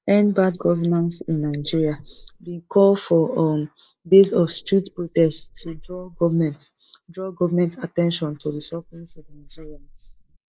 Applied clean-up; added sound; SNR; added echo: neural mask model Resemble Enhance denoiser.